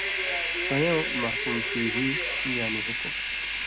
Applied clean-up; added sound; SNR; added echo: none; Train; -3 dB; none.